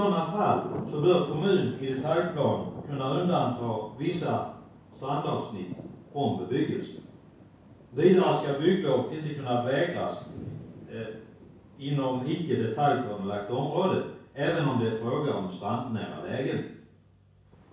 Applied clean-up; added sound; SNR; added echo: none; Thunder; 17 dB; reverberation time 0.6 s.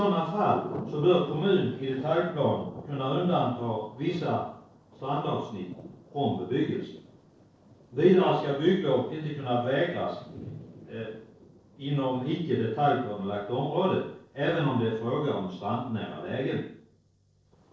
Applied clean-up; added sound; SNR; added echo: neural separator model SepFormer DNS4.